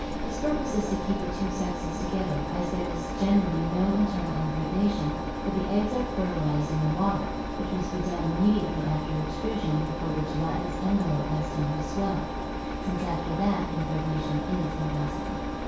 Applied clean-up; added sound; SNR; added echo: none; Engine; 3 dB; reverberation time 0.6 s.